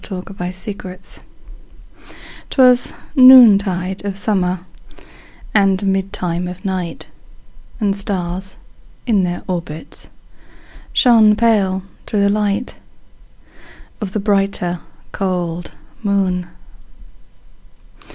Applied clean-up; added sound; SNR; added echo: none; none; none; none.